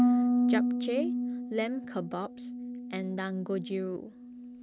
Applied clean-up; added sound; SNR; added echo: none; Harp; -4 dB; none.